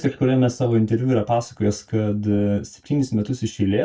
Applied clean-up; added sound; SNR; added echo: neural mask model DeepFilterNet 3.